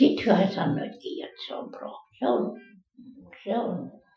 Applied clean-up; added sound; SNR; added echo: classical method Wiener filter.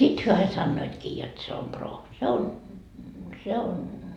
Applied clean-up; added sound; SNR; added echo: none; none; none; none.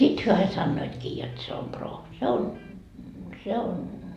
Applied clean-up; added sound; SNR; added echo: none; Electric guitar; 19 dB; none.